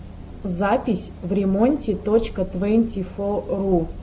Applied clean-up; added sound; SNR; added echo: none; none; none; none.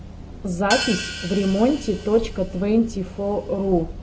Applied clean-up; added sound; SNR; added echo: none; Hi-hat; 10 dB; none.